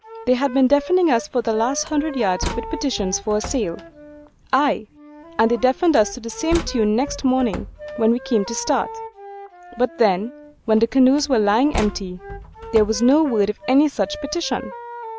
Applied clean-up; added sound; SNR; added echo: none; Wind instrument, woodwind instrument + Slam; 13 dB; none.